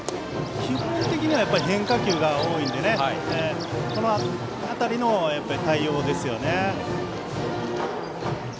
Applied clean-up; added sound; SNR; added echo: none; Buzz / Bird; 12 dB; none.